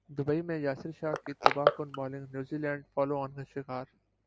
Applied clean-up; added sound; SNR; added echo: none; Crushing; 0 dB; none.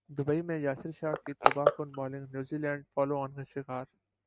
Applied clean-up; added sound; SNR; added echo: neural mask model RNNoise.